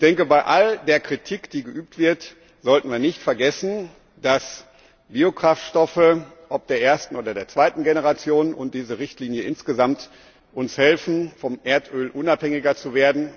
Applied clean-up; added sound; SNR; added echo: none; none; none; none.